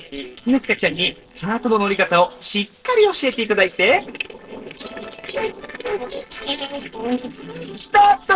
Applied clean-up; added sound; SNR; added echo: neural separator model SepFormer DNS4.